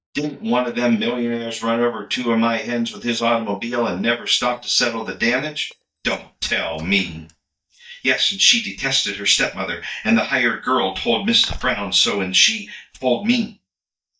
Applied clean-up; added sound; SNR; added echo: neural mask model DeepFilterNet 3.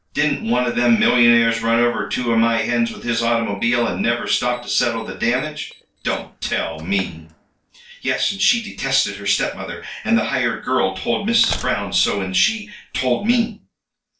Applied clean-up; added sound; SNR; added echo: neural separator model SepFormer DNS4.